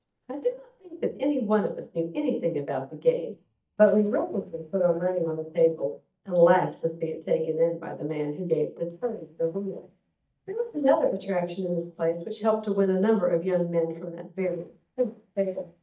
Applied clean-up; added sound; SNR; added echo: neural mask model DeepFilterNet 3.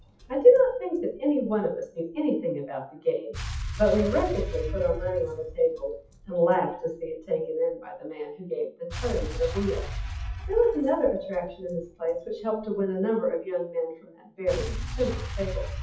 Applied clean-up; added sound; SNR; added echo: classical method WPE with log-MMSE.